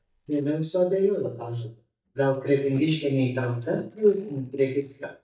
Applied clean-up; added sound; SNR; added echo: neural mask model DeepFilterNet 3.